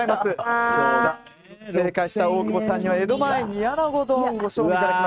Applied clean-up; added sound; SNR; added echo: neural mask model RNNoise.